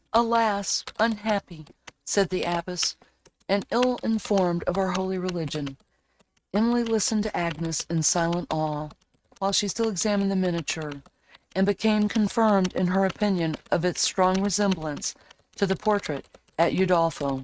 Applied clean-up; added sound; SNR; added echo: neural mask model RNNoise.